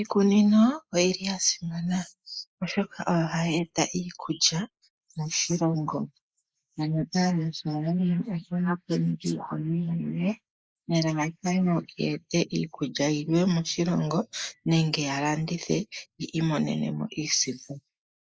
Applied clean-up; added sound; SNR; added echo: neural mask model Resemble Enhance denoiser.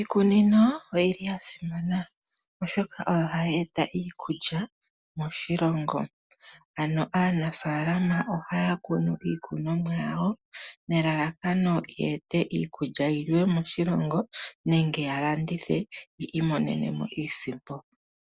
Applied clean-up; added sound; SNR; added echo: none; none; none; none.